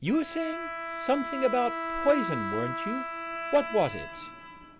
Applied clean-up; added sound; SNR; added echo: none; Bowed string instrument; 5 dB; none.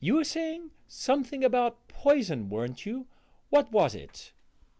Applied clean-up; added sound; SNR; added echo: none; none; none; none.